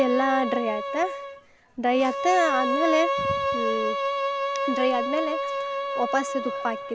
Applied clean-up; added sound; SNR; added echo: none; Bowed string instrument; 1 dB; none.